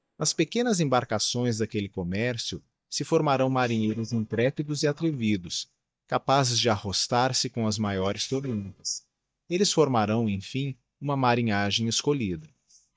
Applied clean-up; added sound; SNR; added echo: neural mask model DeepFilterNet 3.